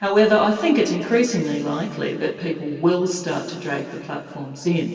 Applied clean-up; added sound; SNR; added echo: none; none; none; reverberation time 2.5 s.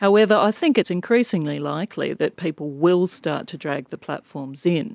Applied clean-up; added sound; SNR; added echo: none; none; none; none.